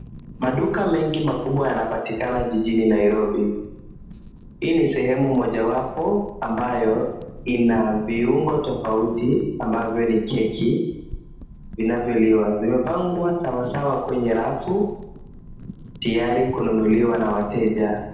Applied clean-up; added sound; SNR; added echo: none; Wind / Fire; 17 dB; reverberation time 0.9 s.